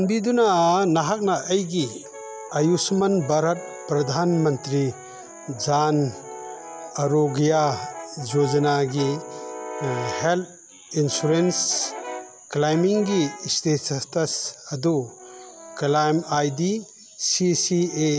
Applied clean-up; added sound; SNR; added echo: none; Brass instrument; 15 dB; none.